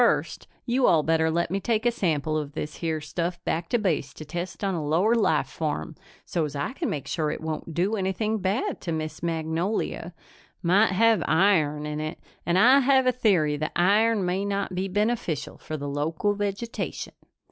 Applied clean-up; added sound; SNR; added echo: none; none; none; none.